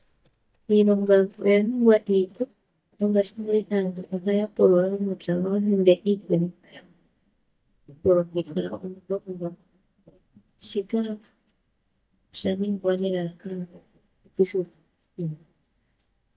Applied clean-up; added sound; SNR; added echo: neural mask model DeepFilterNet 3.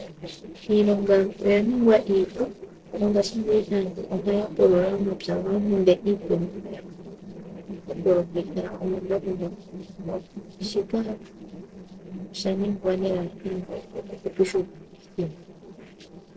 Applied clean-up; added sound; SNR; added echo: neural separator model SepFormer DNS4.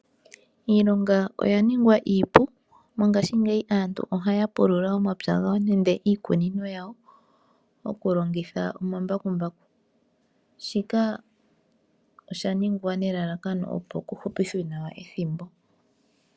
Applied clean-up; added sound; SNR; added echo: none; none; none; none.